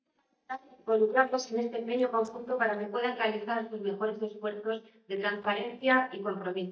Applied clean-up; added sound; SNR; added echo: neural mask model DeepFilterNet 3.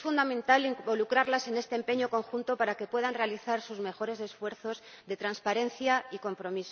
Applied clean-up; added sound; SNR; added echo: none; none; none; none.